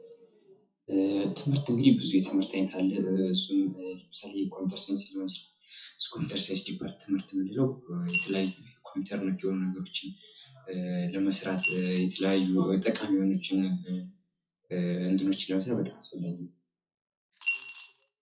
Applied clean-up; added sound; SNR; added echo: classical method WPE with log-MMSE.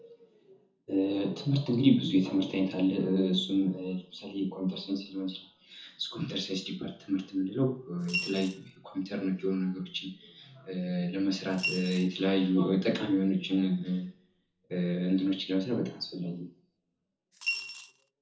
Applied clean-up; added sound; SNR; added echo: none; Coin (dropping) / Glass; 7 dB; reverberation time 0.7 s.